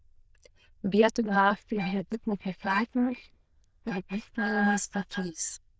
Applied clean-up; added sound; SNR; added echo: neural diffusion model UNIVERSE++.